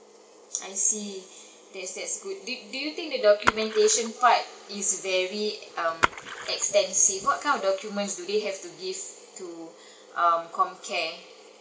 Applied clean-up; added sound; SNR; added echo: none; Splash, splatter; 5 dB; none.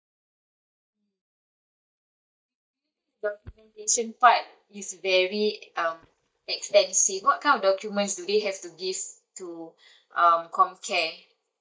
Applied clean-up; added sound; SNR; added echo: neural mask model DeepFilterNet 3.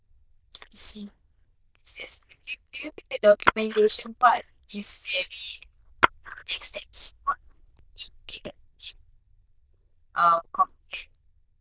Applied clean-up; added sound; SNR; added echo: neural diffusion model UNIVERSE++.